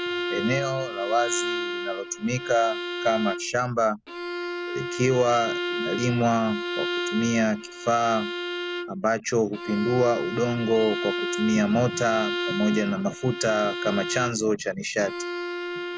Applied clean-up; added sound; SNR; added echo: none; Bowed string instrument; 6 dB; none.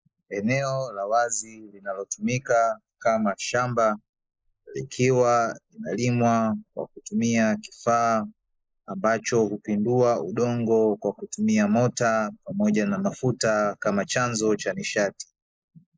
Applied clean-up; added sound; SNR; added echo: neural mask model Resemble Enhance denoiser.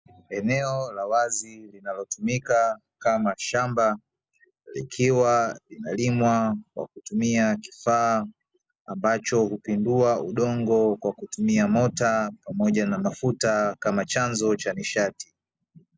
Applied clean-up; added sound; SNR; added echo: none; none; none; none.